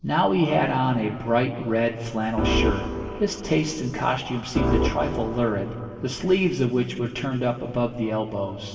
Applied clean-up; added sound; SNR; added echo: none; Organ; 3 dB; reverberation time 2.6 s.